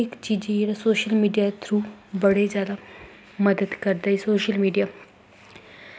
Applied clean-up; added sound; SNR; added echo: none; none; none; none.